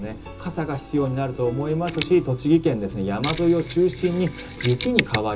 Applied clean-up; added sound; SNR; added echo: none; Mechanisms; 12 dB; reverberation time 0.2 s.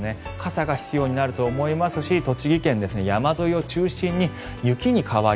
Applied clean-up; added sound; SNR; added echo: none; none; none; none.